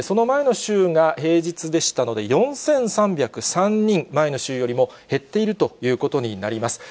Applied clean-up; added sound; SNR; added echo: none; none; none; none.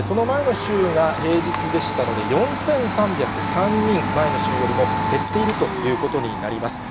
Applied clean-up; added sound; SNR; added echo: none; Domestic sounds, home sounds; 2 dB; none.